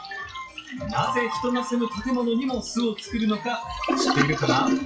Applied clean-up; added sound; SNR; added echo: classical method WPE with log-MMSE.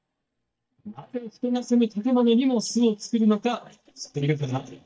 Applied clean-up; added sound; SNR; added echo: neural mask model DeepFilterNet 3.